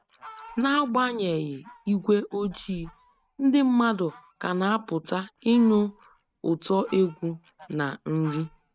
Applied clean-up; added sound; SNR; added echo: neural mask model RNNoise.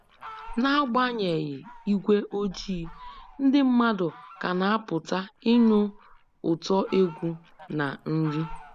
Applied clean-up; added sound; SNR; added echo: none; Fowl; 19 dB; none.